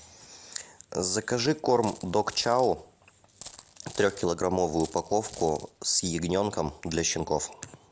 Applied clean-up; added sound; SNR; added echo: none; Coin (dropping); 18 dB; none.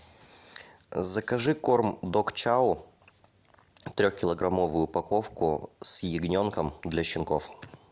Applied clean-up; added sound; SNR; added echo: none; none; none; none.